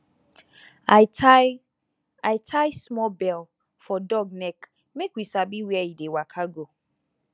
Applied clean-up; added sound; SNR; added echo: none; none; none; none.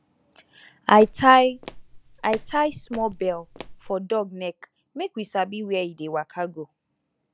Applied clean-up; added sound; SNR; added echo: none; Walk, footsteps; 17 dB; none.